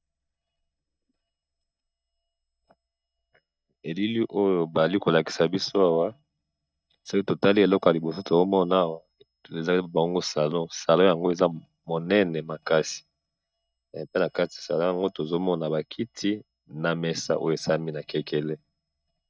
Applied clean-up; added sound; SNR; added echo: neural mask model DeepFilterNet 3.